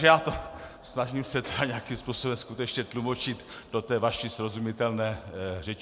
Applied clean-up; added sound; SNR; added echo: none; Tools; 20 dB; none.